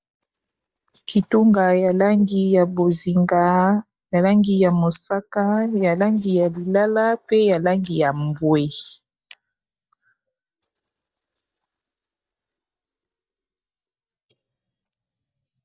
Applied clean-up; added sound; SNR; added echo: neural mask model DeepFilterNet 3.